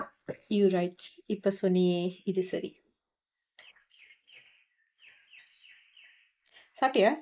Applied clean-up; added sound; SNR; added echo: neural mask model Resemble Enhance denoiser.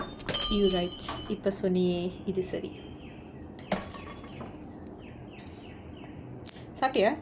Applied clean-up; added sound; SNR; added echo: none; Shatter; 6 dB; none.